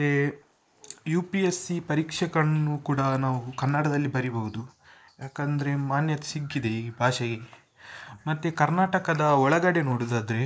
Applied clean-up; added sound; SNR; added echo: neural mask model Resemble Enhance denoiser.